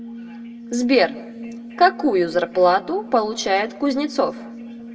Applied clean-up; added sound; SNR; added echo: none; Brass instrument; 15 dB; reverberation time 0.8 s.